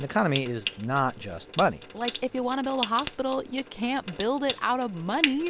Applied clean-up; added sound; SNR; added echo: none; Trickle, dribble / Sink (filling or washing) / Water tap, faucet; 8 dB; none.